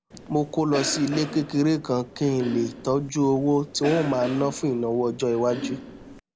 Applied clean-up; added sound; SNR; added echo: none; Cough; 12 dB; none.